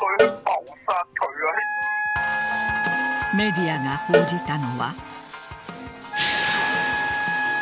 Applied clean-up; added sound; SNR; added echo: none; Cowbell + Wind instrument, woodwind instrument; -2 dB; none.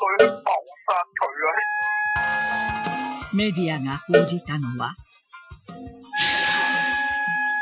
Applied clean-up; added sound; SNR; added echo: classical method Wiener filter.